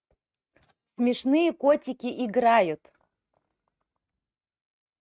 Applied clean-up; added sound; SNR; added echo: neural mask model RNNoise.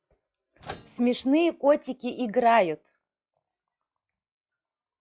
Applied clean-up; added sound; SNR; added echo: classical method log-MMSE.